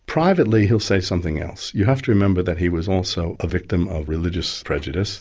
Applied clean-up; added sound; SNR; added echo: none; none; none; none.